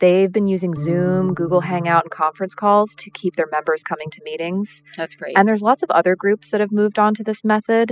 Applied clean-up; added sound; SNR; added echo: classical method spectral subtraction.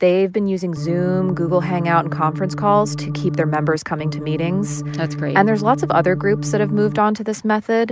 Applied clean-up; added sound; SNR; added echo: none; Organ; 6 dB; none.